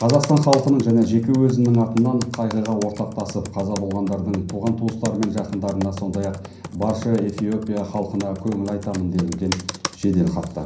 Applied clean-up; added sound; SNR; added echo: none; Computer keyboard; 14 dB; reverberation time 0.6 s.